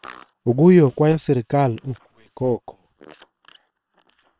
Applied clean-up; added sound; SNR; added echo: neural separator model SepFormer WHAM!.